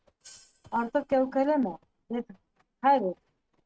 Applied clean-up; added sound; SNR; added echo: neural mask model RNNoise.